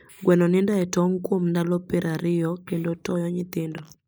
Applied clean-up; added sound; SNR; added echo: neural mask model Resemble Enhance denoiser.